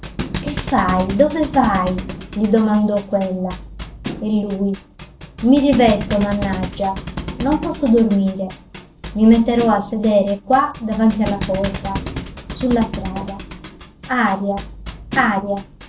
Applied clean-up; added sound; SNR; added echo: none; Thump, thud; 11 dB; none.